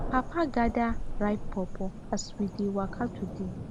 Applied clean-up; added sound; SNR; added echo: none; Thunder; 4 dB; none.